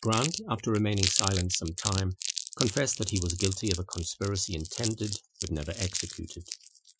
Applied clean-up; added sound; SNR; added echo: classical method Wiener filter.